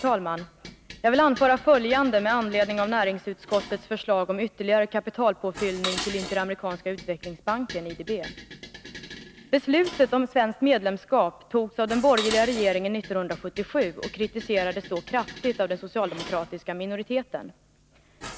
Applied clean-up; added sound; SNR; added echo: none; Dishes, pots, and pans; 15 dB; none.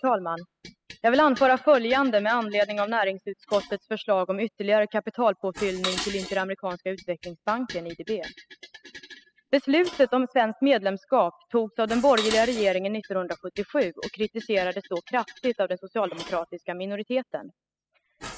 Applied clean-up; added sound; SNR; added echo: classical method spectral subtraction.